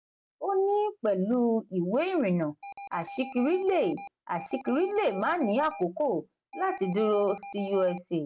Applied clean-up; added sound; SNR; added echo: none; Alarm; 14 dB; none.